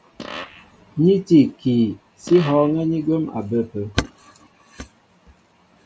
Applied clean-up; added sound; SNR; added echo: none; Fart; 17 dB; none.